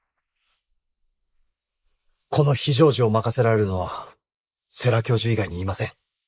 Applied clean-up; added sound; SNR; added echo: neural mask model Resemble Enhance denoiser.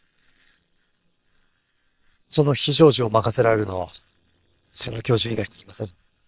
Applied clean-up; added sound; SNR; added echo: neural separator model SepFormer WHAM!.